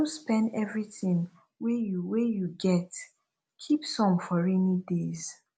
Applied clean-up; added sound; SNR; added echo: none; none; none; none.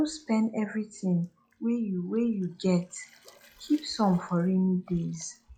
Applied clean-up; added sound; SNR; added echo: classical method log-MMSE.